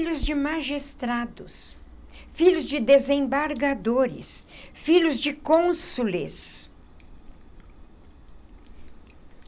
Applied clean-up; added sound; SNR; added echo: none; Chewing, mastication; 17 dB; none.